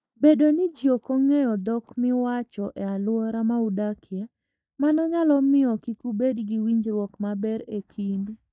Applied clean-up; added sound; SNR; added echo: neural mask model DeepFilterNet 3.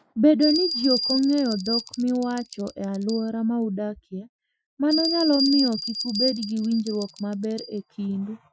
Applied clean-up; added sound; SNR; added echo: classical method Wiener filter.